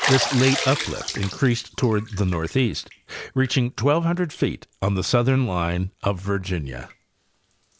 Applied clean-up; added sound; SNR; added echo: none; Bathtub (filling or washing); 10 dB; none.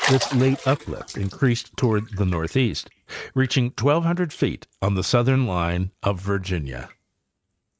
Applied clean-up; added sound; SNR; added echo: neural mask model RNNoise.